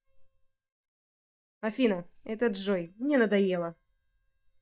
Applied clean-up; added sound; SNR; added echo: neural mask model DeepFilterNet 3.